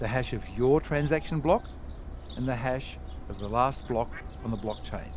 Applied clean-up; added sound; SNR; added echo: none; Fowl; 9 dB; none.